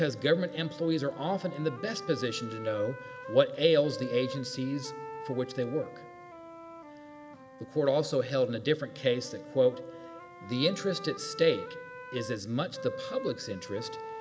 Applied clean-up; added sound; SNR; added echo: none; Wind instrument, woodwind instrument; 13 dB; none.